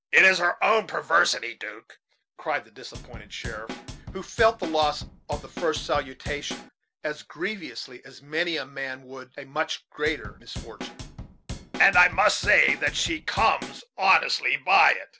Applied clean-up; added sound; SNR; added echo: none; Drum / Drum kit; 12 dB; none.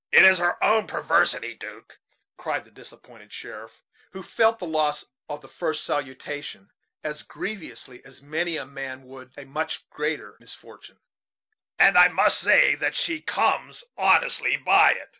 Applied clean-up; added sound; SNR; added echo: none; none; none; none.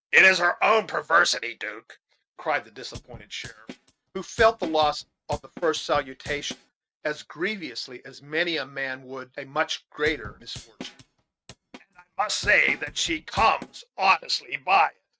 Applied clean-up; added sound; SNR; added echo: neural mask model RNNoise.